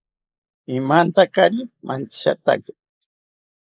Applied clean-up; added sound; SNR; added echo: neural mask model Resemble Enhance denoiser.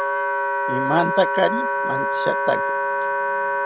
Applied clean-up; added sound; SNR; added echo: none; Wind instrument, woodwind instrument; -3 dB; none.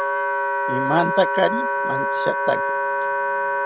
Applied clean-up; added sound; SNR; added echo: neural mask model RNNoise.